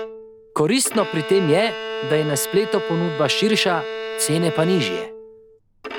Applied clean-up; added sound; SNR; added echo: none; Bowed string instrument; 7 dB; none.